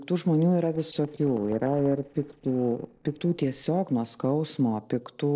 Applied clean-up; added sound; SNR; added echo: neural separator model SepFormer DNS4.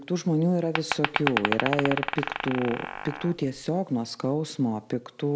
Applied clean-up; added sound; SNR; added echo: none; Glass; 3 dB; none.